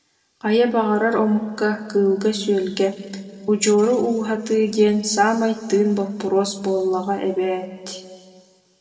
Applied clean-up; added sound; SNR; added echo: none; none; none; reverberation time 2.0 s.